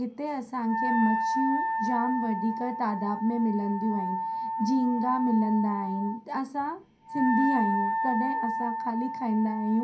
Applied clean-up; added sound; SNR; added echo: none; Wind instrument, woodwind instrument; 3 dB; reverberation time 0.3 s.